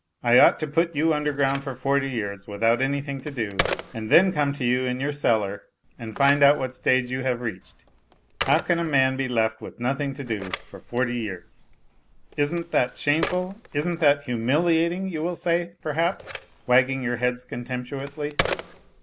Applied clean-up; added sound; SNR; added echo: none; Telephone; 13 dB; none.